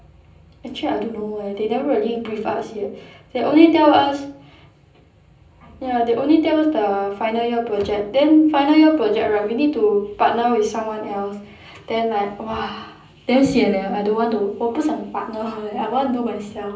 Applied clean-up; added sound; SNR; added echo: none; none; none; reverberation time 0.6 s.